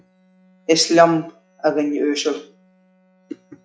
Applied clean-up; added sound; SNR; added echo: classical method log-MMSE.